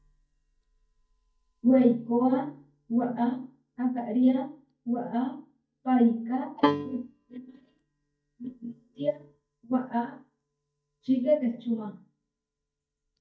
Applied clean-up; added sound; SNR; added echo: neural mask model DeepFilterNet 3.